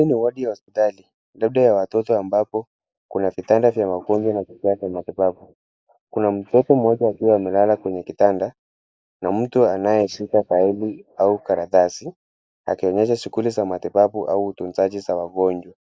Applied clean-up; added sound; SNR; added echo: neural mask model Resemble Enhance denoiser.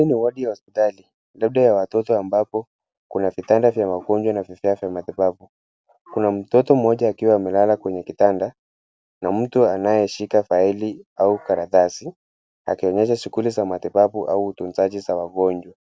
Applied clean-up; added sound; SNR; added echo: none; none; none; none.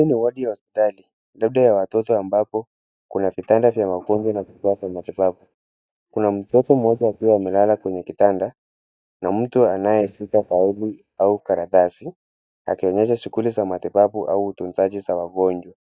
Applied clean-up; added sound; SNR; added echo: neural mask model DeepFilterNet 3.